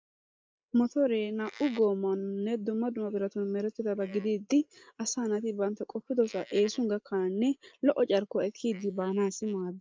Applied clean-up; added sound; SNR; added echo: neural mask model Resemble Enhance denoiser.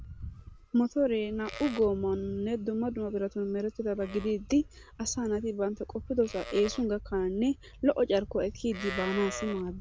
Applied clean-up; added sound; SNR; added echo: none; Livestock, farm animals, working animals; 14 dB; none.